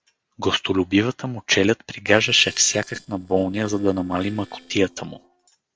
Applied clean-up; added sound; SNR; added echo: neural separator model SepFormer DNS4.